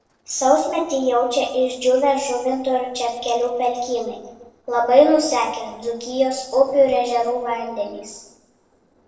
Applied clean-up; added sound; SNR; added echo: neural separator model SepFormer DNS4.